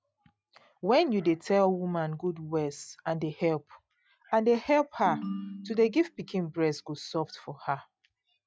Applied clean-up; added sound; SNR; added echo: classical method log-MMSE.